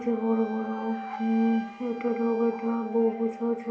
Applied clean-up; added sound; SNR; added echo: none; Wind instrument, woodwind instrument; 13 dB; reverberation time 0.8 s.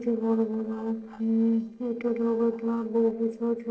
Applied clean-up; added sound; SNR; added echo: neural separator model SepFormer DNS4.